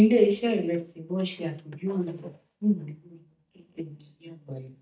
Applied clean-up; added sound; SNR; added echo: neural mask model DeepFilterNet 3.